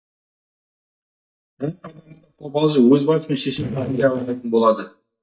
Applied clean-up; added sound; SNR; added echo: neural mask model DeepFilterNet 3.